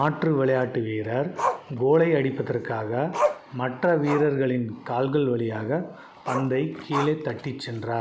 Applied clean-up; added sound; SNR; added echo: none; Growling; 9 dB; none.